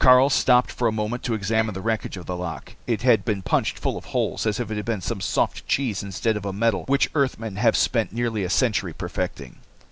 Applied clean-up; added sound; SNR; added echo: none; Bowed string instrument; 18 dB; none.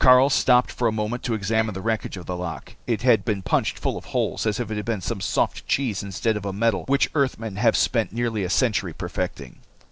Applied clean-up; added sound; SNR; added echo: neural separator model SepFormer DNS4.